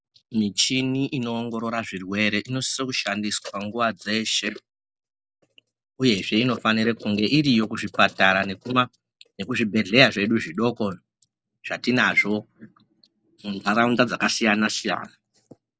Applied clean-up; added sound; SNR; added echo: none; none; none; none.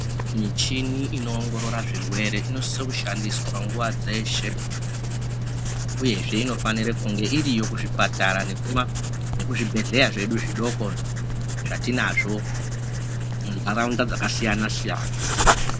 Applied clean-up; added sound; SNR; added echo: none; Writing; -1 dB; none.